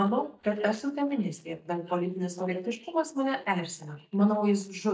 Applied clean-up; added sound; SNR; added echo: neural mask model DeepFilterNet 3.